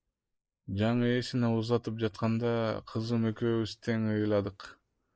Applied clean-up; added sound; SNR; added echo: neural mask model Resemble Enhance denoiser.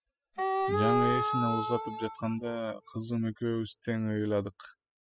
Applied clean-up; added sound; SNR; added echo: classical method spectral subtraction.